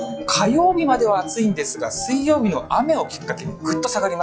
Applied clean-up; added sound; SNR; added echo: classical method log-MMSE.